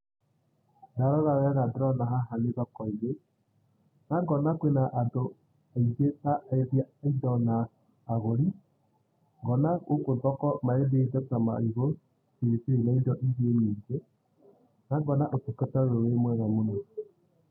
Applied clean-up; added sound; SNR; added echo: none; none; none; none.